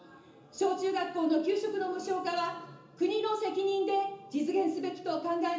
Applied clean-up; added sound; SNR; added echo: none; none; none; reverberation time 0.7 s.